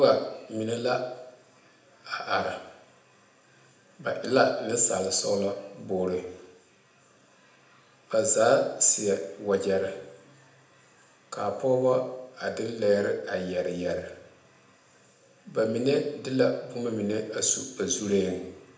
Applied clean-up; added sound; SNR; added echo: none; none; none; reverberation time 0.8 s.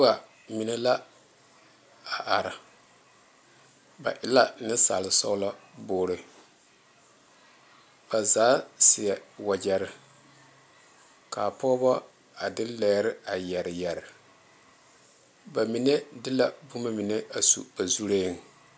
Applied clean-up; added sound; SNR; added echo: none; none; none; none.